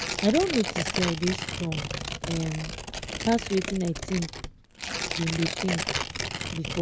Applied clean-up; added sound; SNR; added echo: none; Tearing; 3 dB; none.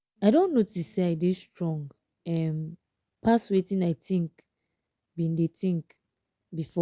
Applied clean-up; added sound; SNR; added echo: none; none; none; none.